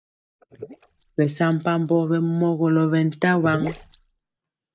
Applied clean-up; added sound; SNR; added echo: neural mask model DeepFilterNet 3.